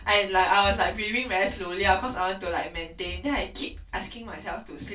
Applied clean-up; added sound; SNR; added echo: none; Run; 14 dB; reverberation time 0.2 s.